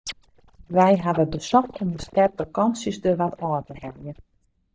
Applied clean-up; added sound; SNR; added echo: neural mask model DeepFilterNet 3.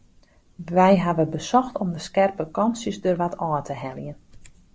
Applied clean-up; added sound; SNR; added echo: none; none; none; none.